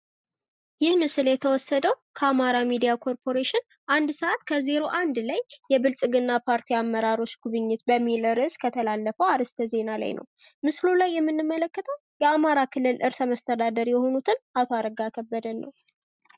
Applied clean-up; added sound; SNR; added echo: none; none; none; none.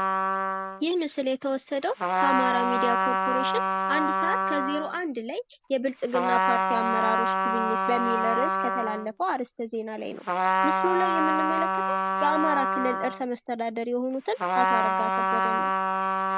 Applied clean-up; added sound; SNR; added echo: none; Trumpet; -3 dB; none.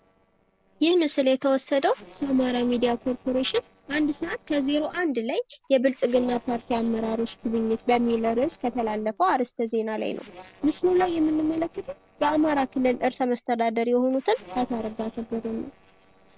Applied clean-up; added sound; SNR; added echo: neural separator model SepFormer DNS4.